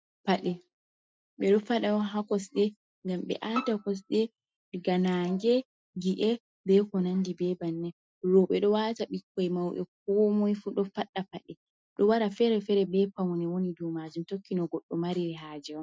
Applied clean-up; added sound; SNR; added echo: classical method Wiener filter.